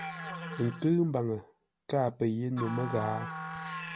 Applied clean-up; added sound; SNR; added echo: none; Musical instrument; 9 dB; none.